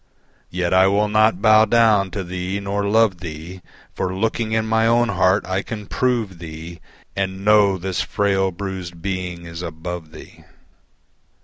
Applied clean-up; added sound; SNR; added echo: none; none; none; none.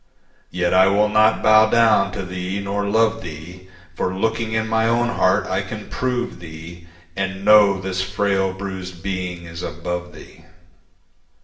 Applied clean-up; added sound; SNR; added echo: none; none; none; reverberation time 1.0 s.